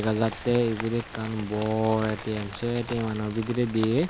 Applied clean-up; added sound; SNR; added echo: none; Rain; 13 dB; none.